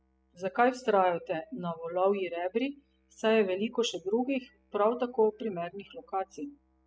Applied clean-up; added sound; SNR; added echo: classical method spectral subtraction.